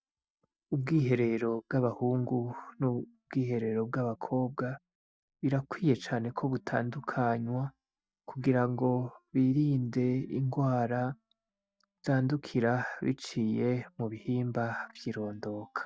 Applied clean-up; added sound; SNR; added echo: neural mask model DeepFilterNet 3.